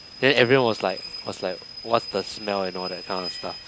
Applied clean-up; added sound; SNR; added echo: none; Rain / Train; 13 dB; none.